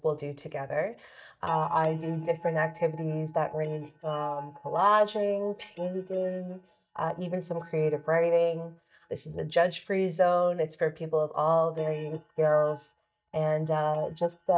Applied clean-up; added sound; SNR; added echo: neural mask model DeepFilterNet 3.